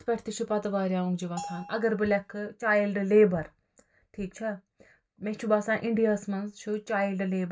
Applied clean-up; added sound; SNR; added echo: none; Bell; 14 dB; reverberation time 0.2 s.